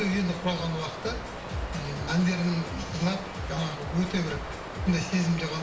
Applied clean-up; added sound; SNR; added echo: none; Water; 9 dB; reverberation time 0.6 s.